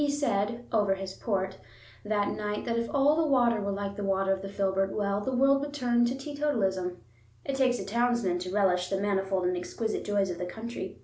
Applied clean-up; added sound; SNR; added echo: none; none; none; none.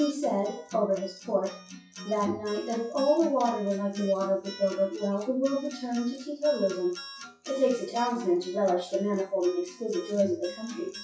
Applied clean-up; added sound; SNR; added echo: classical method WPE with log-MMSE.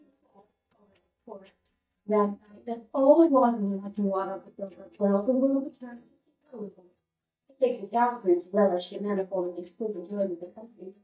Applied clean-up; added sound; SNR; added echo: neural mask model DeepFilterNet 3.